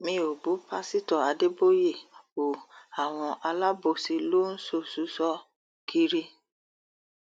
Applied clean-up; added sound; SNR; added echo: none; none; none; none.